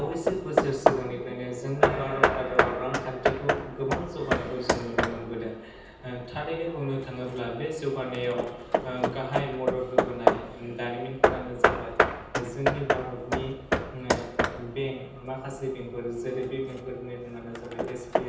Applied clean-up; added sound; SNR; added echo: none; Hammer / Wood; -4 dB; reverberation time 0.9 s.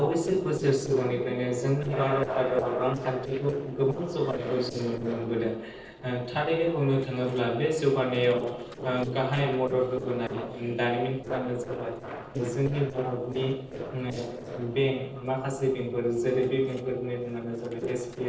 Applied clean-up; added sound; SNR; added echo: neural separator model SepFormer DNS4.